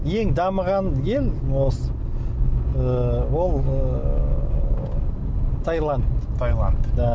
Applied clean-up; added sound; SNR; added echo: none; none; none; none.